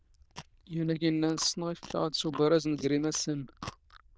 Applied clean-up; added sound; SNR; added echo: neural diffusion model UNIVERSE++.